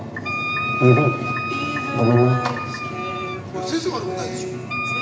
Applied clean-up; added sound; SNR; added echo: none; Wind instrument, woodwind instrument; 6 dB; reverberation time 2.7 s.